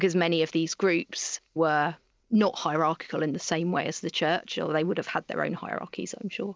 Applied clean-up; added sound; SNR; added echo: none; none; none; none.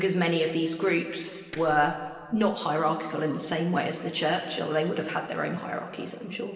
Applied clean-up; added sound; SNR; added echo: neural separator model SepFormer DNS4.